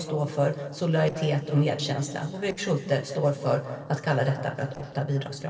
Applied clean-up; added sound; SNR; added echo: neural separator model SepFormer DNS4.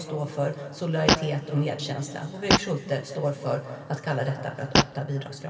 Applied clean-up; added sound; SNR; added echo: none; Fart; 0 dB; reverberation time 2.7 s.